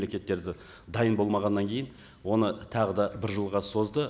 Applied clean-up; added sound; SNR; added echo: none; none; none; none.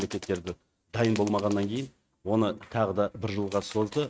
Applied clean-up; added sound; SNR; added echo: neural mask model RNNoise.